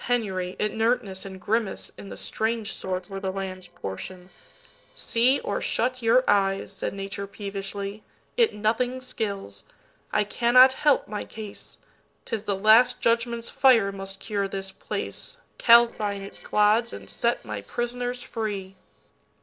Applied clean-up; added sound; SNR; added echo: neural separator model SepFormer DNS4.